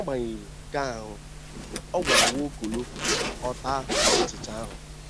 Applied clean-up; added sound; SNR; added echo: none; Zipper (clothing); -4 dB; none.